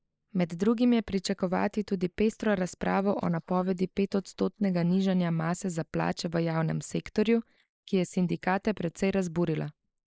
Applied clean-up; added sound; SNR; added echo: neural mask model Resemble Enhance denoiser.